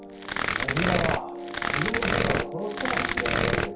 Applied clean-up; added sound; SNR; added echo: none; Tearing; -4 dB; reverberation time 0.6 s.